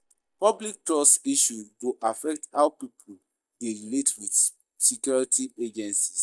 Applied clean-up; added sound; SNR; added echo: neural mask model DeepFilterNet 3.